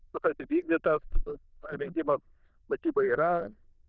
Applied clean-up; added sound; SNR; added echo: neural diffusion model UNIVERSE++.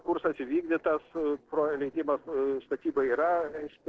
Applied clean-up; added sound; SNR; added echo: neural separator model SepFormer DNS4.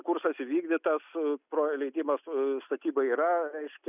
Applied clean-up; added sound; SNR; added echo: none; none; none; none.